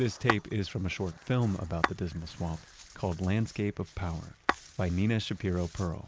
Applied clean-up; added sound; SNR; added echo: none; Tap / Glass; 6 dB; none.